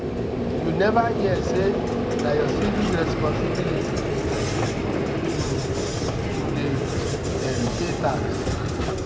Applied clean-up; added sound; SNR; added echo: none; Vehicle; -4 dB; none.